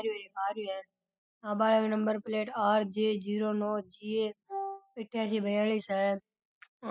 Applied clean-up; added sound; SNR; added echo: classical method spectral subtraction.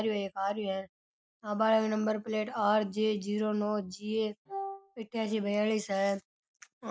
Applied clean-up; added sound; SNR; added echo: none; Wind instrument, woodwind instrument; 9 dB; none.